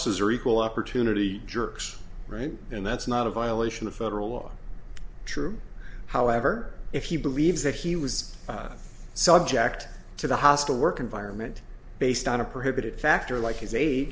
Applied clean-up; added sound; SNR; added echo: none; none; none; none.